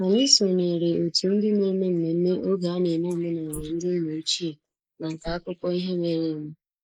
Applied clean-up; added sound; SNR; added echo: neural mask model Resemble Enhance denoiser.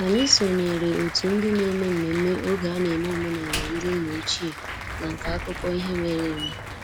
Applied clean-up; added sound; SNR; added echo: none; Applause + Slam; 8 dB; none.